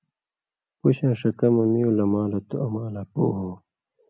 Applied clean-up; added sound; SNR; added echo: none; none; none; none.